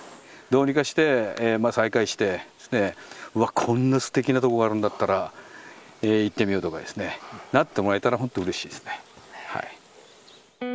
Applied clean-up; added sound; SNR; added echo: none; none; none; none.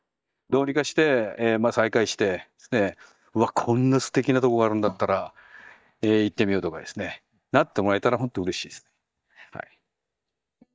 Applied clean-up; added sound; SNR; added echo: neural mask model DeepFilterNet 3.